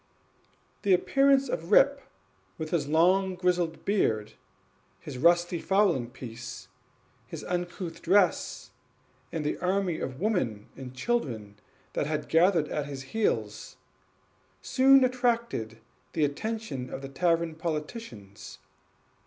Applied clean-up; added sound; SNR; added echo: none; none; none; none.